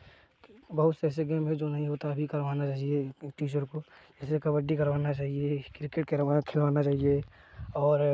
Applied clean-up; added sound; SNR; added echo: none; none; none; none.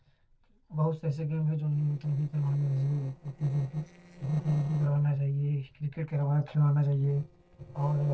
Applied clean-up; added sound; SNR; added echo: neural separator model SepFormer DNS4.